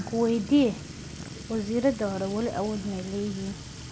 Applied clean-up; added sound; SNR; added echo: none; Sink (filling or washing) / Liquid + Motorcycle; 12 dB; none.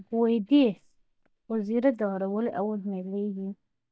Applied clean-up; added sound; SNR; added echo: neural mask model DeepFilterNet 3.